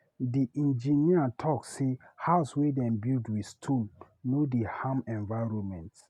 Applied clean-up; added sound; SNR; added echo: none; none; none; none.